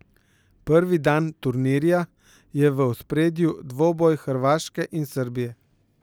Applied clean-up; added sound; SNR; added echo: none; none; none; none.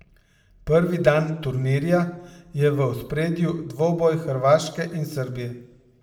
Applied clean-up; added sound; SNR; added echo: none; none; none; reverberation time 0.6 s.